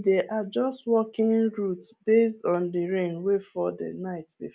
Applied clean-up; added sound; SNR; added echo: none; none; none; none.